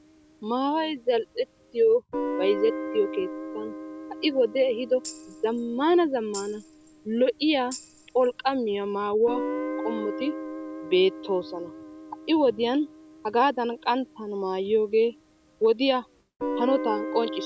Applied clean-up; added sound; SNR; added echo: none; Guitar + Tambourine; 10 dB; none.